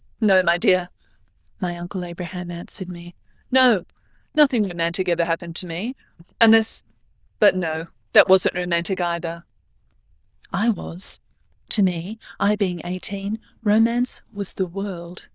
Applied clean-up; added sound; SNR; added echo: neural diffusion model UNIVERSE++.